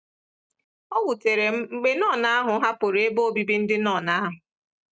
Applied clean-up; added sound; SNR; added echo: none; none; none; none.